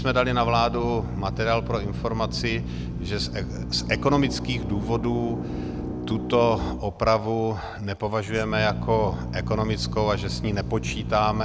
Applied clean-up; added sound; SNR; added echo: none; Drill; 5 dB; none.